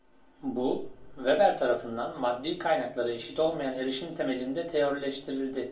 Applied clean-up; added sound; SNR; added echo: none; none; none; reverberation time 0.2 s.